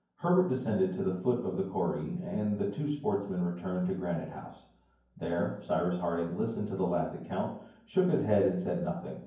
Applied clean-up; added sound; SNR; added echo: none; none; none; reverberation time 0.9 s.